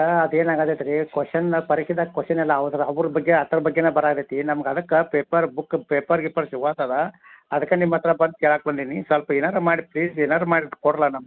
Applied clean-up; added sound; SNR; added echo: none; none; none; none.